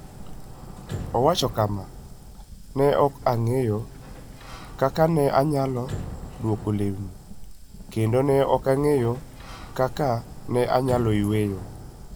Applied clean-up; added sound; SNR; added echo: none; Sliding door + Fire; 13 dB; none.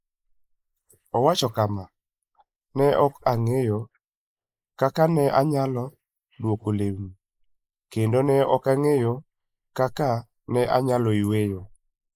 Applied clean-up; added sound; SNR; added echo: neural mask model Resemble Enhance denoiser.